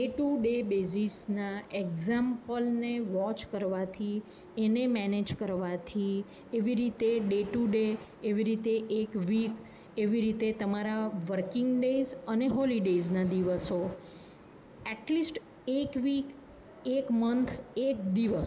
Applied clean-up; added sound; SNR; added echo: none; none; none; none.